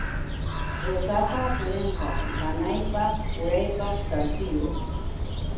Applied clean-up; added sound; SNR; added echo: none; Bird; -1 dB; reverberation time 0.8 s.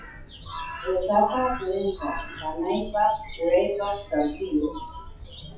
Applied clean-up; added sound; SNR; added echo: classical method WPE with log-MMSE.